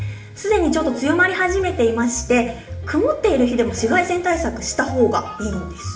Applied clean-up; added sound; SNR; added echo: none; none; none; reverberation time 0.5 s.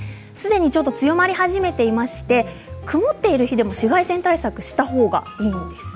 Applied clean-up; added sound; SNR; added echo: none; none; none; none.